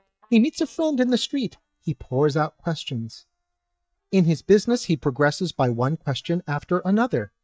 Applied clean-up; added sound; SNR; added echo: neural mask model DeepFilterNet 3.